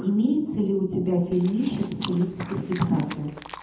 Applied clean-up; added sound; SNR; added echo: none; Chewing, mastication; 15 dB; reverberation time 0.8 s.